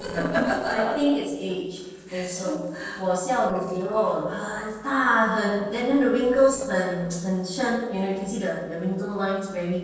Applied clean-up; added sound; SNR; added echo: neural separator model SepFormer DNS4.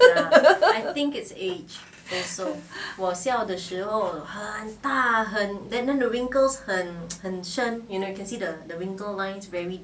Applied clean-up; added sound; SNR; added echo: none; none; none; none.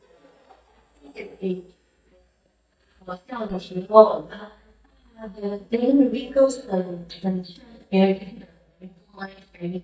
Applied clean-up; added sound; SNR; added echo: neural mask model DeepFilterNet 3.